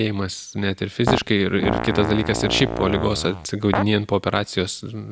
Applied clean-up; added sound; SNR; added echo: none; Fart; 4 dB; none.